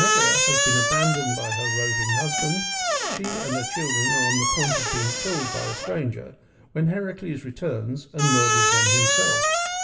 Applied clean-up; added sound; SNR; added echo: none; Squeak; -4 dB; reverberation time 0.6 s.